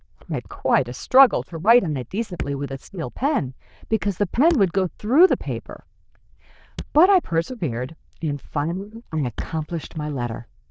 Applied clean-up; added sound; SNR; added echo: neural diffusion model UNIVERSE++.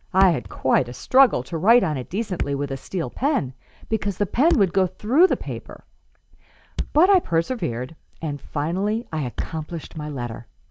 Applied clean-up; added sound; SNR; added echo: none; Thump, thud; 12 dB; none.